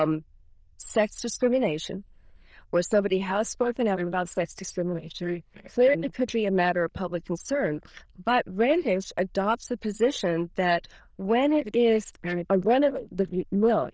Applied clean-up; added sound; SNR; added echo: neural diffusion model UNIVERSE++.